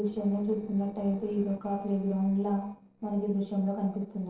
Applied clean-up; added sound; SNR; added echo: neural separator model SepFormer DNS4.